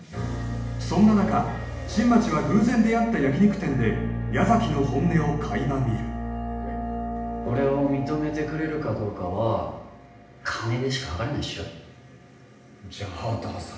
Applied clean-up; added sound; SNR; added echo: none; none; none; reverberation time 0.8 s.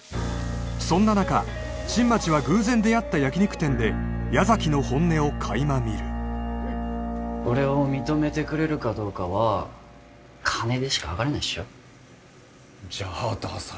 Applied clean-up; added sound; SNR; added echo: none; none; none; none.